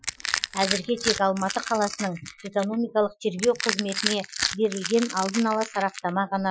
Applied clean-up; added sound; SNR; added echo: classical method Wiener filter.